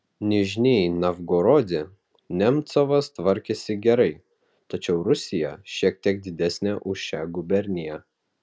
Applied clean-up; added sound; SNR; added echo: none; none; none; none.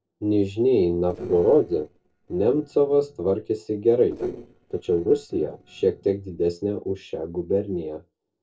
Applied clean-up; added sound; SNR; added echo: neural separator model SepFormer DNS4.